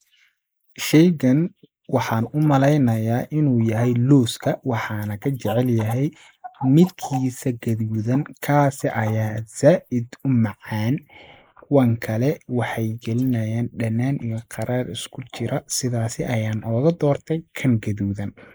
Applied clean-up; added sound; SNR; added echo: neural mask model Resemble Enhance denoiser.